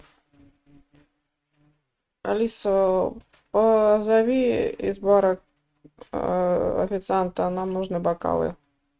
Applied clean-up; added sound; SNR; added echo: neural mask model RNNoise.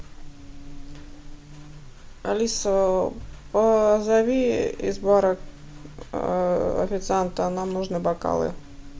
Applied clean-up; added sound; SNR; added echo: none; Buzz; 14 dB; none.